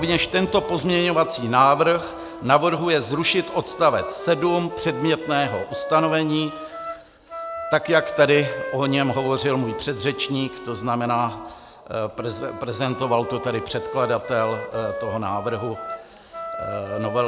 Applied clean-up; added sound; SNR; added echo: none; Wind instrument, woodwind instrument; 11 dB; none.